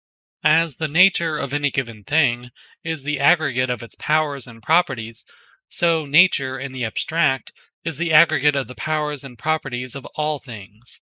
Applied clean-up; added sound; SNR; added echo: neural mask model Resemble Enhance denoiser.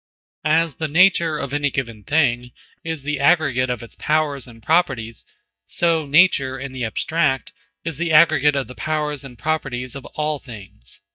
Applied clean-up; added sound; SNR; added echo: neural mask model DeepFilterNet 3.